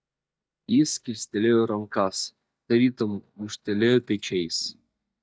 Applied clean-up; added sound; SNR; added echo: neural mask model DeepFilterNet 3.